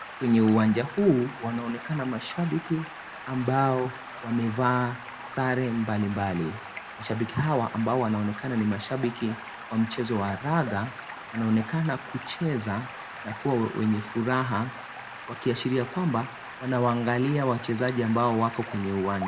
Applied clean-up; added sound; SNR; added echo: none; Stream; 13 dB; reverberation time 0.3 s.